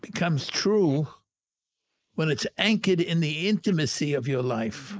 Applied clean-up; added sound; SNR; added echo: neural mask model Resemble Enhance denoiser.